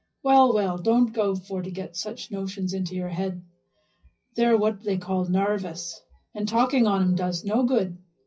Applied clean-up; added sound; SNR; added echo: classical method WPE with log-MMSE.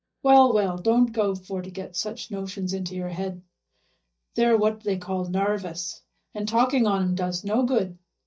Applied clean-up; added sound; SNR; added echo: neural mask model DeepFilterNet 3.